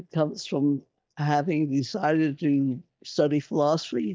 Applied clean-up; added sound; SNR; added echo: neural mask model DeepFilterNet 3.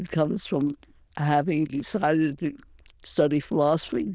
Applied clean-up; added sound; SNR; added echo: neural diffusion model UNIVERSE++.